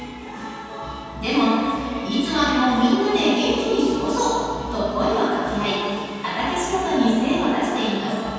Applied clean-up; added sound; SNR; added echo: none; none; none; reverberation time 2.1 s.